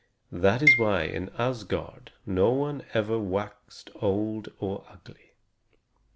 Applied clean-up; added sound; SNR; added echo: none; Marimba, xylophone; -1 dB; none.